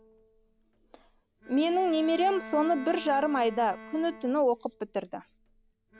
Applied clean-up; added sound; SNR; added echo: none; Bowed string instrument; 17 dB; none.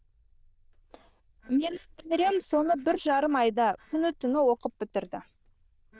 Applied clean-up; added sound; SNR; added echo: neural diffusion model UNIVERSE++.